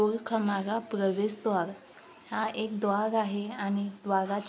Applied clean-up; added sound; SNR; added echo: none; none; none; none.